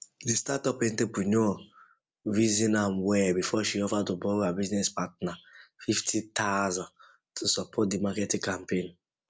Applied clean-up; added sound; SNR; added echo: none; none; none; none.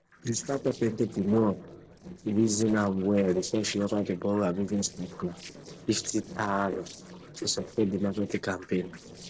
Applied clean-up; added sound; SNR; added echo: neural separator model SepFormer DNS4.